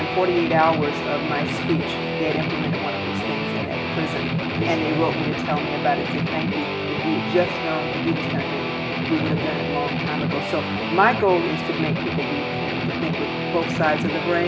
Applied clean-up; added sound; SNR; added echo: none; Guitar; 0 dB; reverberation time 1.0 s.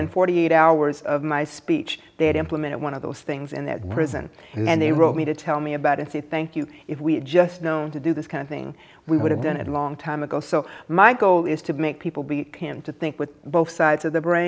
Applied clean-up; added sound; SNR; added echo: none; none; none; none.